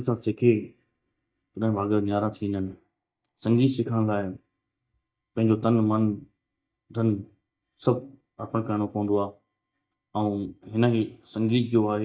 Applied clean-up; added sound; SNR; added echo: neural mask model DeepFilterNet 3.